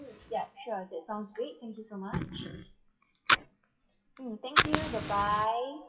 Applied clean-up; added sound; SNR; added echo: classical method WPE with log-MMSE.